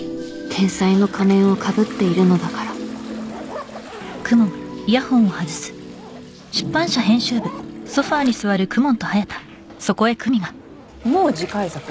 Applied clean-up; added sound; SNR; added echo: none; Zipper (clothing) + Toilet flush; 18 dB; none.